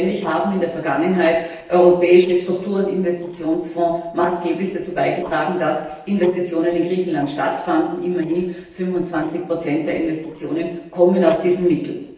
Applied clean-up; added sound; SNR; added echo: neural separator model SepFormer DNS4.